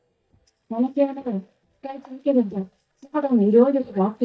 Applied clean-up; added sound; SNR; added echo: neural mask model DeepFilterNet 3.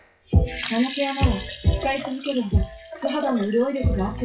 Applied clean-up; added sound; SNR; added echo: classical method WPE with log-MMSE.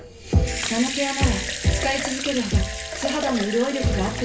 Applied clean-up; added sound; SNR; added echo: none; Sink (filling or washing) / Water tap, faucet / Liquid; 7 dB; reverberation time 0.4 s.